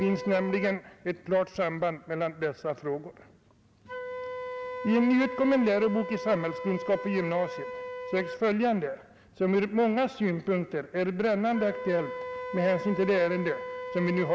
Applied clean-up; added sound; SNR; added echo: none; Wind instrument, woodwind instrument; 11 dB; none.